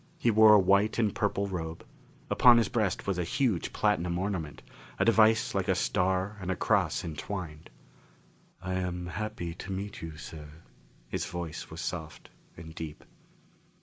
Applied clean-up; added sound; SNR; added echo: none; none; none; none.